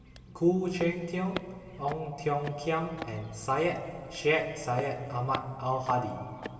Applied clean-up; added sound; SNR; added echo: none; Walk, footsteps; 15 dB; reverberation time 2.5 s.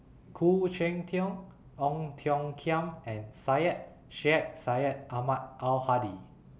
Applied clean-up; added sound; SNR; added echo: none; none; none; none.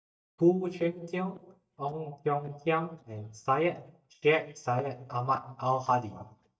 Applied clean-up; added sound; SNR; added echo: neural mask model DeepFilterNet 3.